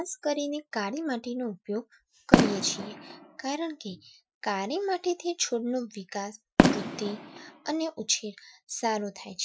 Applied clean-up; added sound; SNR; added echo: classical method Wiener filter.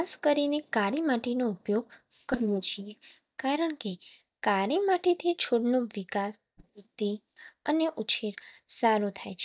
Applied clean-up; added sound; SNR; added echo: neural mask model DeepFilterNet 3.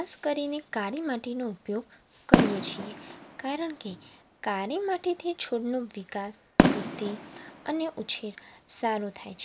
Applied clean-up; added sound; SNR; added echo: none; Fireworks; 0 dB; none.